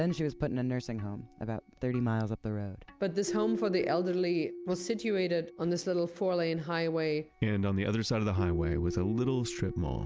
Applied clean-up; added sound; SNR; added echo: none; Keyboard (musical); 11 dB; none.